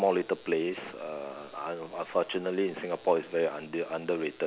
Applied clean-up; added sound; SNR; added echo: none; none; none; none.